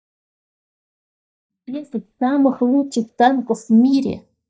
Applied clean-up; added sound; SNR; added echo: neural mask model DeepFilterNet 3.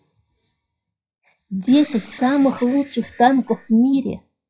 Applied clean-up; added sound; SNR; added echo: classical method WPE with log-MMSE.